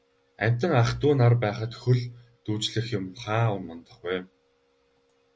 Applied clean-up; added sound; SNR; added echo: none; none; none; none.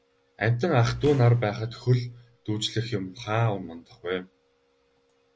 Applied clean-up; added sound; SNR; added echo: none; Fireworks; 19 dB; none.